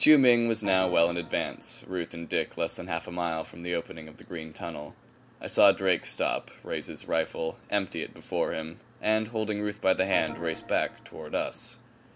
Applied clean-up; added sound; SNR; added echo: none; Organ; 14 dB; none.